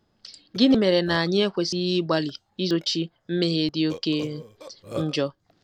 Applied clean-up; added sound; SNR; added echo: none; Burping, eructation; 18 dB; none.